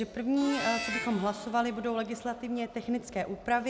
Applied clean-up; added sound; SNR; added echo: none; Harmonica; 9 dB; none.